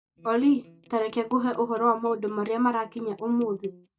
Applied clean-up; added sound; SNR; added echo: neural mask model DeepFilterNet 3.